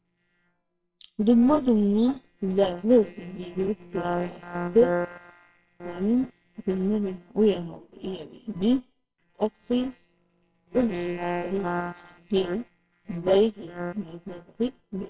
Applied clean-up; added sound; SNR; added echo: neural separator model SepFormer WHAMR!.